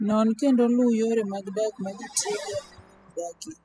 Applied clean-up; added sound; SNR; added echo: classical method spectral subtraction.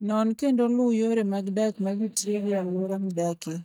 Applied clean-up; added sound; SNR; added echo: neural mask model DeepFilterNet 3.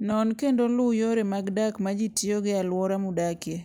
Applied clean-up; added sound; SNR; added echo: none; none; none; none.